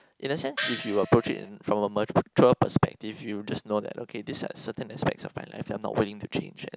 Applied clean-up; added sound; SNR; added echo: none; Gong; 7 dB; none.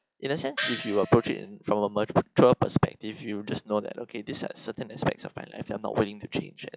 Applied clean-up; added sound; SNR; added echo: classical method log-MMSE.